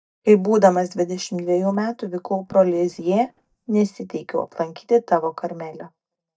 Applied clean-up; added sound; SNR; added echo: neural mask model DeepFilterNet 3.